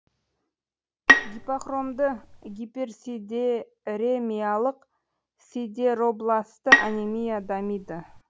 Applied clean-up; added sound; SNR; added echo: none; Bowed string instrument; -4 dB; none.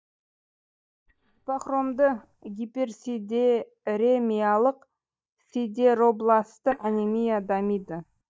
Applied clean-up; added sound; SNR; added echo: neural mask model DeepFilterNet 3.